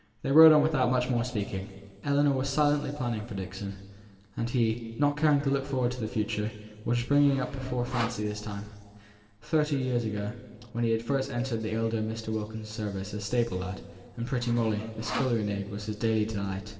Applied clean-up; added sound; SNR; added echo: none; Sawing; 11 dB; reverberation time 1.9 s.